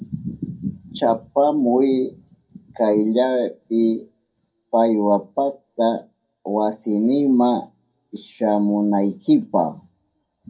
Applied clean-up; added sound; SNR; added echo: none; none; none; reverberation time 0.2 s.